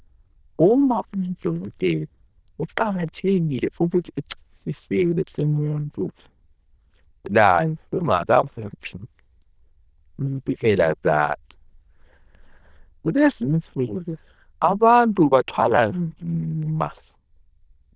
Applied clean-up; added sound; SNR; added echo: neural diffusion model UNIVERSE++.